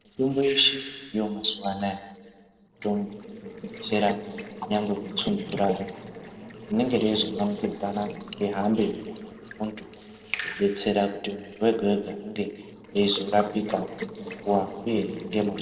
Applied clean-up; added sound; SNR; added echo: neural separator model SepFormer DNS4.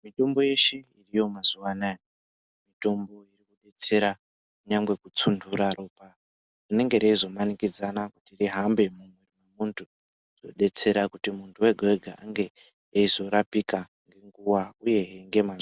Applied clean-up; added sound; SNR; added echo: none; none; none; none.